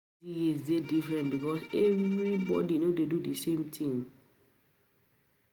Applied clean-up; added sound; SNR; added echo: none; Bowed string instrument; 20 dB; none.